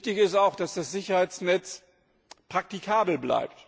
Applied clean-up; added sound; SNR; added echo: none; none; none; none.